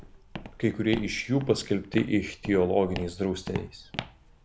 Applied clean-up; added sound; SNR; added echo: none; Walk, footsteps; 13 dB; none.